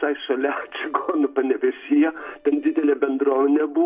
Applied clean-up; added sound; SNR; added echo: neural separator model SepFormer DNS4.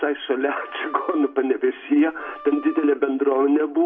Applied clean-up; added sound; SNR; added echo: none; Wind instrument, woodwind instrument; 20 dB; reverberation time 0.2 s.